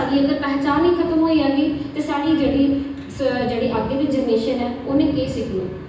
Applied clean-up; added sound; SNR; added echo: none; none; none; reverberation time 0.9 s.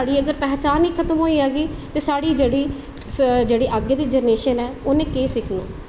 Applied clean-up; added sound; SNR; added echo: none; none; none; none.